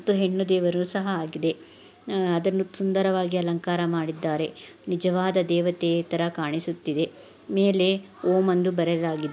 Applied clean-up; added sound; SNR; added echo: none; none; none; none.